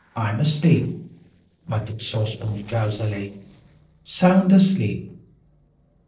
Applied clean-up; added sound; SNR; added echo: neural separator model SepFormer DNS4.